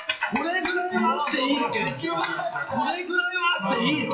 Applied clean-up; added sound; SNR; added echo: classical method WPE with log-MMSE.